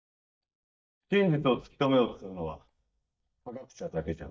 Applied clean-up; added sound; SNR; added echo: neural mask model DeepFilterNet 3.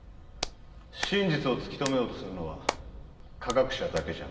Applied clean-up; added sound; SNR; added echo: none; Hands; 8 dB; reverberation time 2.9 s.